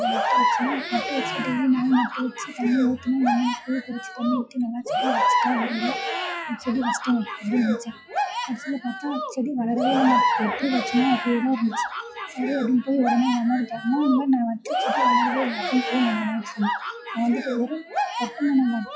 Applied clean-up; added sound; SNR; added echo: classical method log-MMSE.